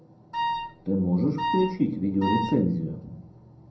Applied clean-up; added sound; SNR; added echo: none; Wind instrument, woodwind instrument; 4 dB; reverberation time 0.5 s.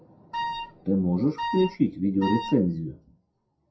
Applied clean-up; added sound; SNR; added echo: classical method WPE with log-MMSE.